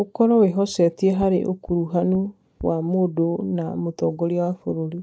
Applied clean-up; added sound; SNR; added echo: neural mask model DeepFilterNet 3.